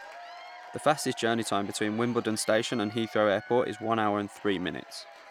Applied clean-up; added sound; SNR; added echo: none; Applause / Crowd / Cheering; 17 dB; none.